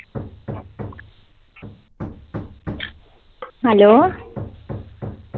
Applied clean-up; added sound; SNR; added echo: none; Hammer; 12 dB; none.